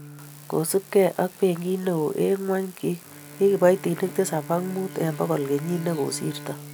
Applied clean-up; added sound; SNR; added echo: none; Bowed string instrument; 18 dB; none.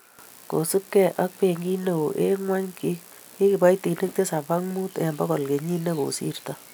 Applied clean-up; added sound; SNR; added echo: none; none; none; none.